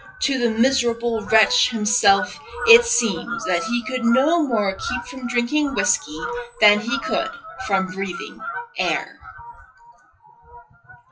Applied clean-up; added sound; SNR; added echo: classical method WPE with log-MMSE.